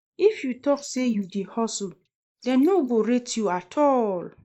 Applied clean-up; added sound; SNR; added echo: neural mask model Resemble Enhance denoiser.